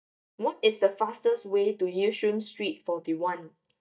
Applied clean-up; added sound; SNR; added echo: neural mask model DeepFilterNet 3.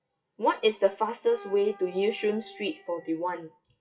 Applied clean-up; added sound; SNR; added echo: classical method WPE with log-MMSE.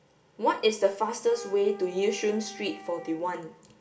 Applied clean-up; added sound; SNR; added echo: none; Wind instrument, woodwind instrument; 19 dB; reverberation time 1.0 s.